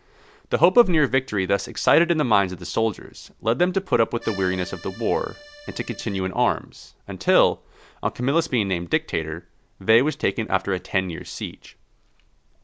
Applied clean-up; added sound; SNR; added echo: none; Accordion; 17 dB; none.